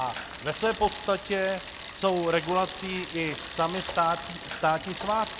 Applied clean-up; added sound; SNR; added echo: none; Bicycle; 6 dB; none.